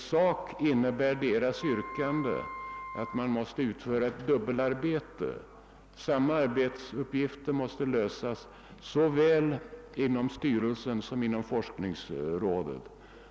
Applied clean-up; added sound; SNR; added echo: none; Wind instrument, woodwind instrument; 13 dB; none.